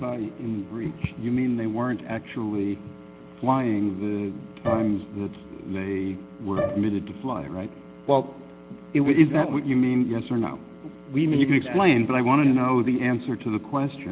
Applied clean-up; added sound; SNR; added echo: none; Bowed string instrument; 7 dB; none.